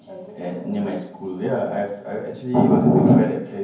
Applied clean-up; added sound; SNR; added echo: none; none; none; reverberation time 0.9 s.